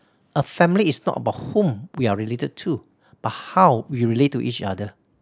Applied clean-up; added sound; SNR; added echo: none; none; none; none.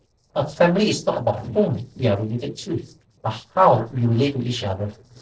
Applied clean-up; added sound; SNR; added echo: neural separator model SepFormer DNS4.